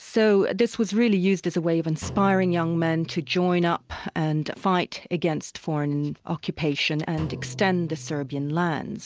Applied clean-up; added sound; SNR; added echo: none; Drum; 18 dB; none.